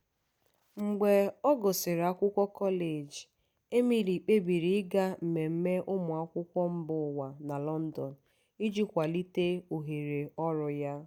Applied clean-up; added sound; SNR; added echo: none; none; none; none.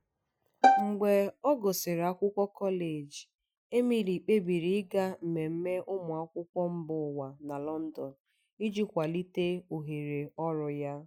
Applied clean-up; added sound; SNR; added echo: classical method Wiener filter.